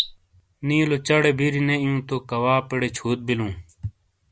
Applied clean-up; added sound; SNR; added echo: none; Cricket; 17 dB; none.